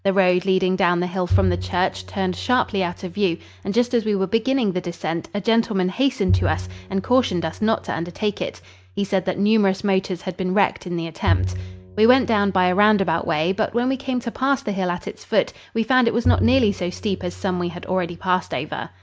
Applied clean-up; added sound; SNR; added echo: none; Bowed string instrument; 9 dB; none.